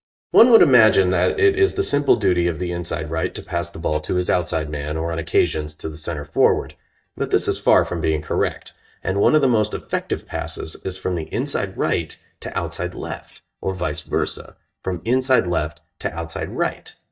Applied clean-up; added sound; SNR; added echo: neural mask model DeepFilterNet 3.